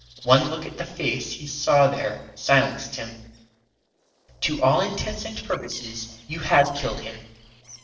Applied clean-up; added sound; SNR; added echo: neural separator model SepFormer DNS4.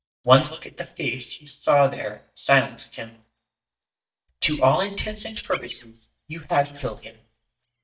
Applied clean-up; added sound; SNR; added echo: neural mask model DeepFilterNet 3.